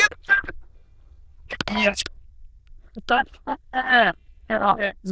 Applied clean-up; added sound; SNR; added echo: neural diffusion model UNIVERSE++.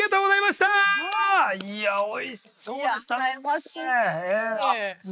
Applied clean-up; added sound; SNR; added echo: neural mask model Resemble Enhance denoiser.